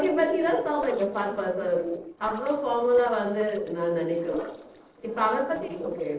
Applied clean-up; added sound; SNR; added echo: neural separator model SepFormer DNS4.